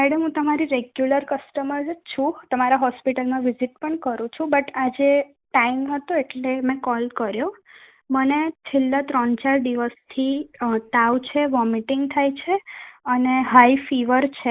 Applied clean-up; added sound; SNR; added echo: neural mask model Resemble Enhance denoiser.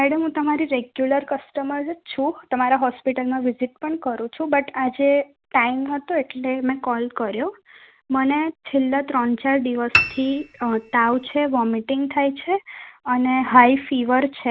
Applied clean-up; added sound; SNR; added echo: none; Piano; 4 dB; none.